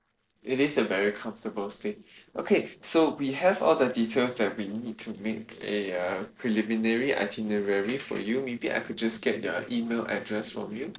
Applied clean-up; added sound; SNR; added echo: neural separator model SepFormer DNS4.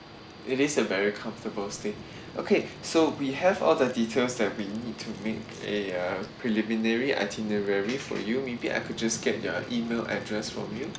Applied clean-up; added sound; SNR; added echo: none; Fire; 16 dB; none.